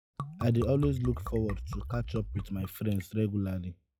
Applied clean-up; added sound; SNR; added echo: classical method log-MMSE.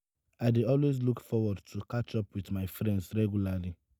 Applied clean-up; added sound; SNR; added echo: none; none; none; none.